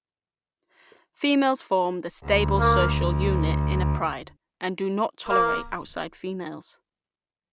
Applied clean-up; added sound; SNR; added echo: none; Bowed string instrument + Wind instrument, woodwind instrument; -3 dB; none.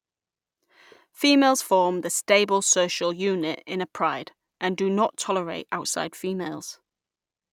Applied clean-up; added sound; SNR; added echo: none; none; none; none.